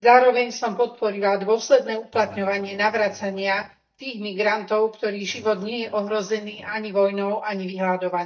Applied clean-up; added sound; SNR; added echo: neural mask model DeepFilterNet 3.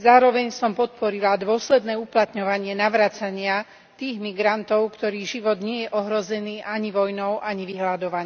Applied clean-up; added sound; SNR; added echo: none; none; none; none.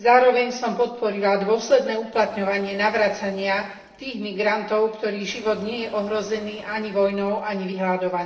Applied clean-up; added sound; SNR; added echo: neural separator model SepFormer DNS4.